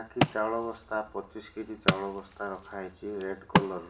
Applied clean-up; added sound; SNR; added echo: none; Wood; -3 dB; reverberation time 0.5 s.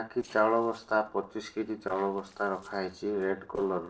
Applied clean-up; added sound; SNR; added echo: neural separator model SepFormer DNS4.